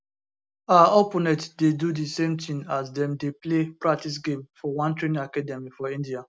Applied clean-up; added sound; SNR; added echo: none; none; none; none.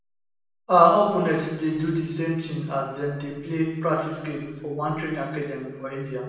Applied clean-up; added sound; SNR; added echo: none; none; none; reverberation time 1.1 s.